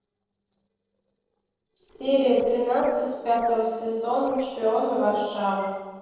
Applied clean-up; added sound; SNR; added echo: neural separator model SepFormer DNS4.